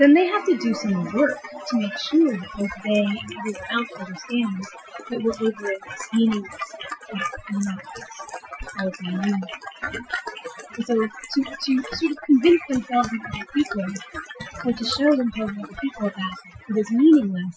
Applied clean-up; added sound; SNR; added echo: classical method Wiener filter.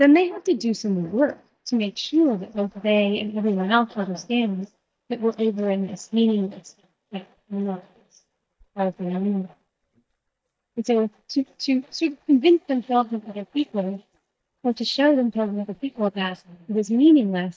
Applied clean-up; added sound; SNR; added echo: neural mask model DeepFilterNet 3.